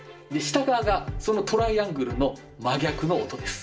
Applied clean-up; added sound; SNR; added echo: none; none; none; reverberation time 0.5 s.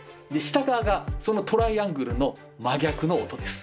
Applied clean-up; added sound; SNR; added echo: none; none; none; none.